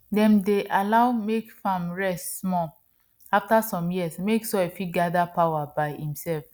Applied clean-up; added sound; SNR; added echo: none; none; none; none.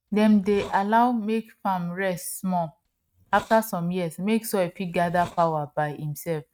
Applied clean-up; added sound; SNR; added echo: neural mask model RNNoise.